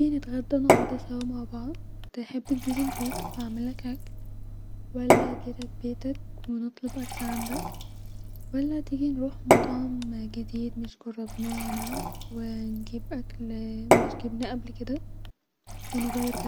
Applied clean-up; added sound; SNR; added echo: none; Fill (with liquid) / Glass / Water; -2 dB; none.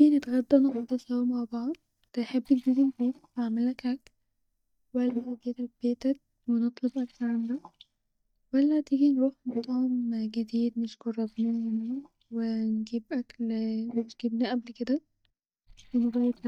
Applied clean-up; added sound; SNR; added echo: neural mask model DeepFilterNet 3.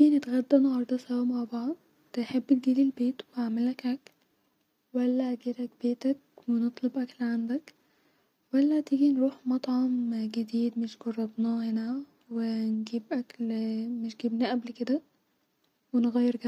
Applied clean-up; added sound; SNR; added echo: none; none; none; none.